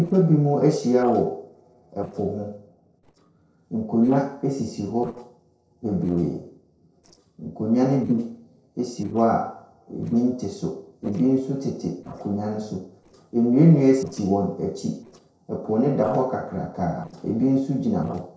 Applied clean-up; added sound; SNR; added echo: neural separator model SepFormer DNS4.